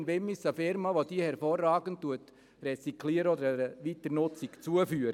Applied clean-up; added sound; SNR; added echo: none; none; none; none.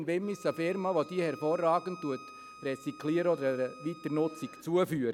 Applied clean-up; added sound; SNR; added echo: none; Bowed string instrument; 19 dB; none.